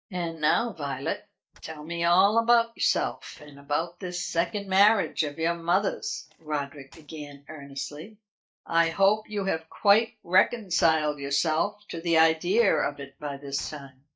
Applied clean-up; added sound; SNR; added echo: neural mask model DeepFilterNet 3.